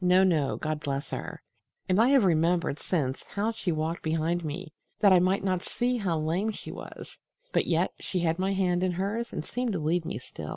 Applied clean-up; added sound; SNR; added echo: none; none; none; none.